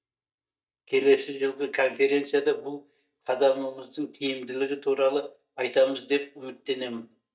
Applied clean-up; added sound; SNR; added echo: neural mask model DeepFilterNet 3.